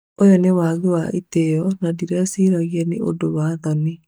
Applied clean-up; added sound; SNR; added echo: neural mask model DeepFilterNet 3.